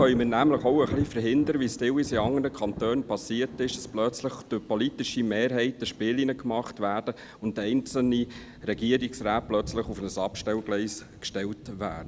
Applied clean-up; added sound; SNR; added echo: none; Thunder; 14 dB; none.